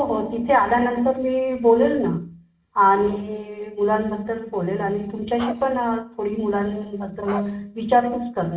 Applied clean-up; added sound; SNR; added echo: none; Bark; 15 dB; reverberation time 0.2 s.